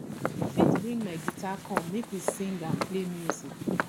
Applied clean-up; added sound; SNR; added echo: none; Walk, footsteps; -4 dB; none.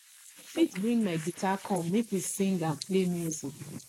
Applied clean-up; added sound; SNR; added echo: neural mask model Resemble Enhance denoiser.